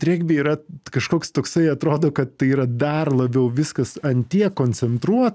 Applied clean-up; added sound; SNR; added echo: none; none; none; none.